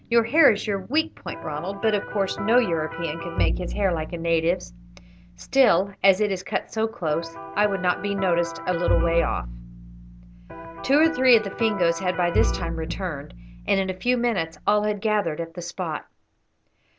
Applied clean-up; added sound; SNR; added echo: none; Bowed string instrument + Electric guitar; 6 dB; none.